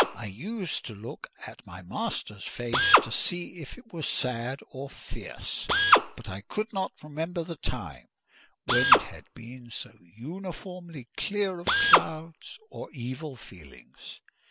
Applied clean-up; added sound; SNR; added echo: none; Drill; -4 dB; none.